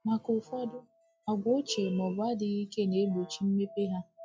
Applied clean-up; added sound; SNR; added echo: classical method log-MMSE.